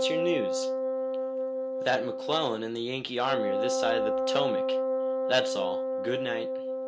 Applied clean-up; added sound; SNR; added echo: none; Wind instrument, woodwind instrument; -3 dB; none.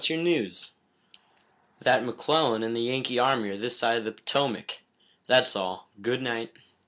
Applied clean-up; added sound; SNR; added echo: none; none; none; none.